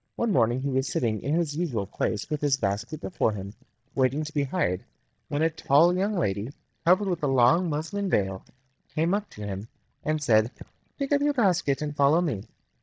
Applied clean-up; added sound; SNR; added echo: neural mask model DeepFilterNet 3.